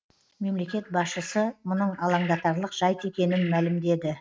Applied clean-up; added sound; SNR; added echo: neural mask model RNNoise.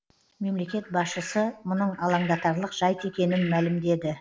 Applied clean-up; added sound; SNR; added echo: none; Bird; 15 dB; none.